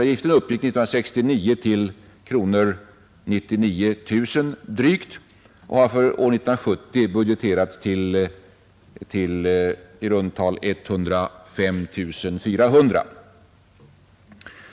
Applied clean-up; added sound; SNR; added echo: none; none; none; none.